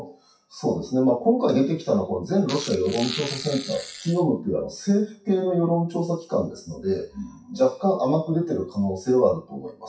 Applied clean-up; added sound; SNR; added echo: classical method WPE with log-MMSE.